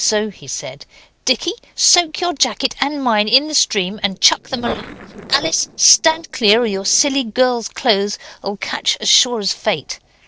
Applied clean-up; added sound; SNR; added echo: neural separator model SepFormer DNS4.